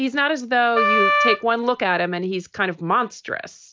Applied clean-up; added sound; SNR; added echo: none; Wind instrument, woodwind instrument; -2 dB; none.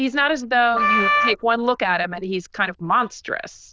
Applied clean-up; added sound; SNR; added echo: neural diffusion model UNIVERSE++.